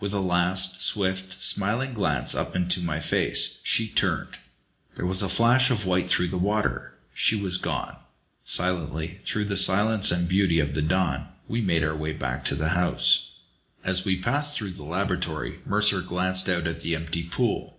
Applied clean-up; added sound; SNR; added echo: none; none; none; reverberation time 0.4 s.